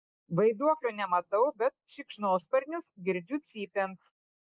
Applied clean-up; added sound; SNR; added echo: neural mask model Resemble Enhance denoiser.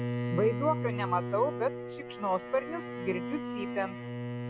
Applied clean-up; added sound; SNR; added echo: none; Bowed string instrument; 3 dB; none.